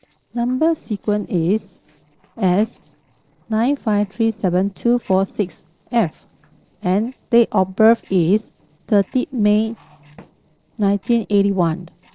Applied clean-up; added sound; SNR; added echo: neural separator model SepFormer DNS4.